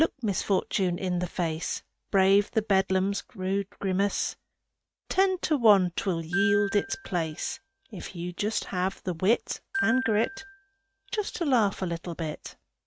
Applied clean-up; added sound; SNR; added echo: neural mask model RNNoise.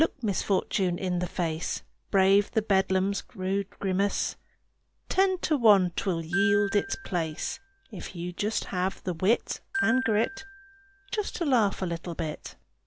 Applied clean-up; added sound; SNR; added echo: none; Glockenspiel; 10 dB; none.